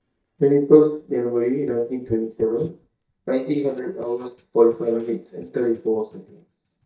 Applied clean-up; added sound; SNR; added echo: neural mask model DeepFilterNet 3.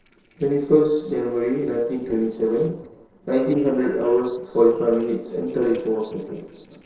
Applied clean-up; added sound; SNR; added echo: neural separator model SepFormer DNS4.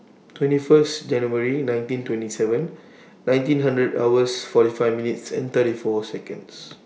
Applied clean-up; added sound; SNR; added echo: none; none; none; none.